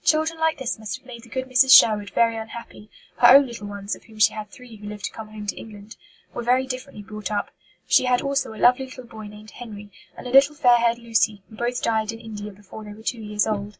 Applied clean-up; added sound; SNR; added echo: none; none; none; none.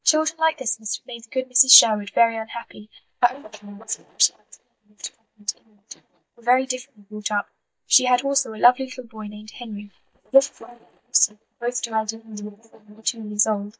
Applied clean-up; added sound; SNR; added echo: neural mask model DeepFilterNet 3.